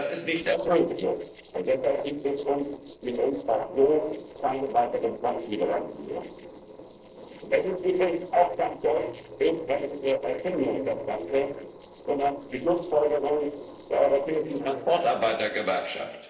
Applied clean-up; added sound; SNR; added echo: neural separator model SepFormer DNS4.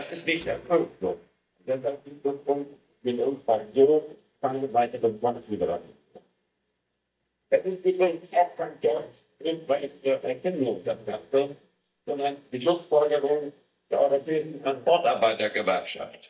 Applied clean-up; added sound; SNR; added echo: neural mask model DeepFilterNet 3.